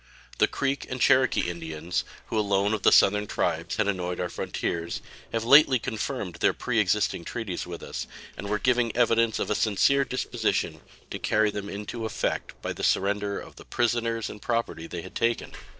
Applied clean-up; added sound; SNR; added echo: neural separator model SepFormer DNS4.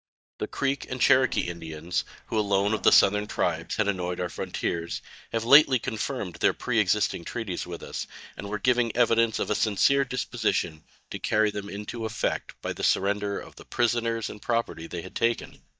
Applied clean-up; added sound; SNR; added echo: neural mask model DeepFilterNet 3.